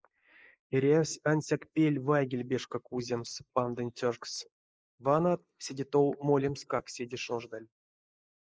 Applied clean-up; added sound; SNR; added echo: neural mask model Resemble Enhance denoiser.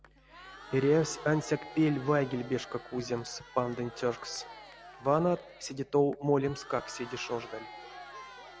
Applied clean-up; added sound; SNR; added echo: none; Crowd; 17 dB; none.